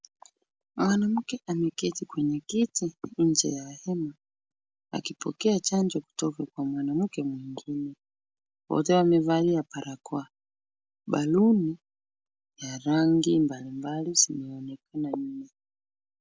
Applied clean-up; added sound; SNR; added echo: none; none; none; none.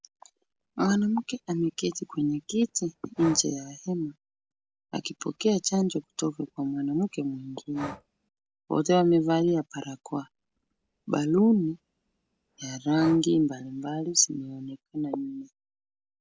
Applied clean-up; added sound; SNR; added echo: none; Breathing; 20 dB; none.